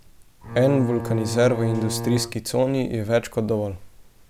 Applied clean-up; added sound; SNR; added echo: none; Bowed string instrument; 8 dB; none.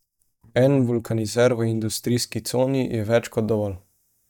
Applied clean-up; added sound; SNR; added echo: neural mask model DeepFilterNet 3.